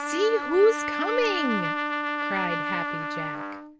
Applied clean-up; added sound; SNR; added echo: none; Trumpet; 2 dB; none.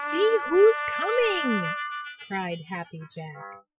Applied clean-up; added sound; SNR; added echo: classical method Wiener filter.